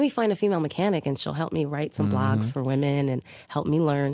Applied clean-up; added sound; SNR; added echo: none; none; none; none.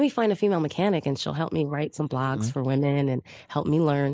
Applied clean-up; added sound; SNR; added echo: neural mask model Resemble Enhance denoiser.